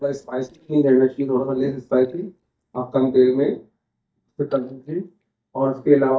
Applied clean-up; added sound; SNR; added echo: neural mask model DeepFilterNet 3.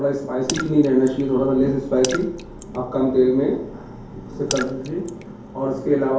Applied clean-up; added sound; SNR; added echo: none; Raindrop / Splash, splatter; 14 dB; reverberation time 2.4 s.